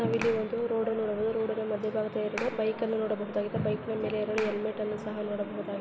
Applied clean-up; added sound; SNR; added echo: none; Clapping; 14 dB; none.